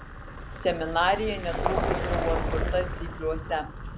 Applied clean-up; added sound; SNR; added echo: none; Vehicle; 1 dB; none.